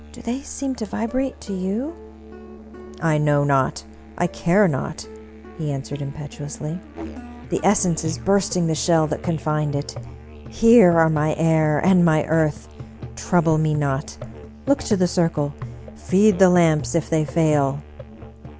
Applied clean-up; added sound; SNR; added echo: none; Musical instrument; 15 dB; none.